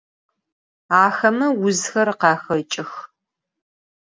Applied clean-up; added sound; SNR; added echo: none; none; none; none.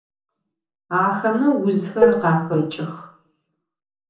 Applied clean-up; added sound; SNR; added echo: none; Dishes, pots, and pans; -3 dB; reverberation time 0.6 s.